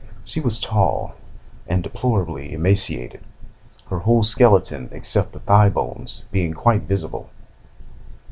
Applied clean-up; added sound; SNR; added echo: none; none; none; none.